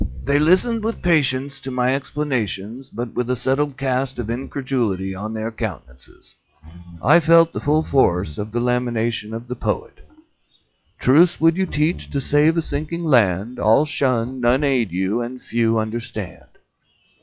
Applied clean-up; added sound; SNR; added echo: classical method log-MMSE.